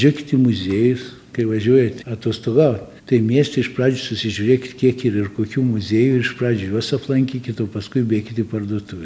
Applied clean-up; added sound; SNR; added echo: none; none; none; none.